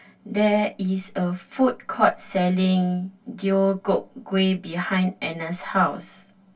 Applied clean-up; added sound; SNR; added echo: none; none; none; reverberation time 0.1 s.